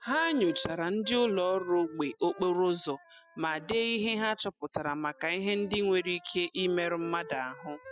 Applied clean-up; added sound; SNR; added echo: classical method spectral subtraction.